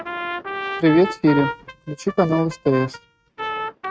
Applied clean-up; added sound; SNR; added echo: neural mask model RNNoise.